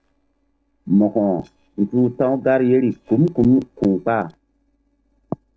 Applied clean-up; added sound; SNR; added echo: neural separator model SepFormer DNS4.